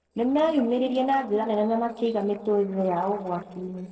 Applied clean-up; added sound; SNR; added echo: neural separator model SepFormer DNS4.